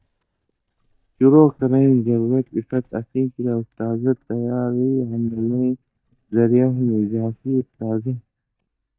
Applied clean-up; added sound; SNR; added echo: neural mask model DeepFilterNet 3.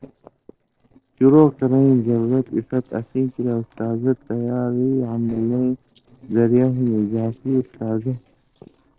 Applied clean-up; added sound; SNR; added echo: neural separator model SepFormer DNS4.